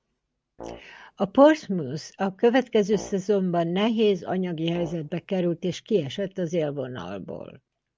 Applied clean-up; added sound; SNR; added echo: none; Brass instrument; 19 dB; none.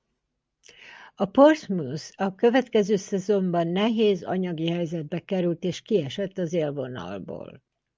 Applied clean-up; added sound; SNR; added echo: none; none; none; none.